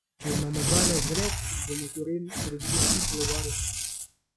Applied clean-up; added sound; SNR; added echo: classical method log-MMSE.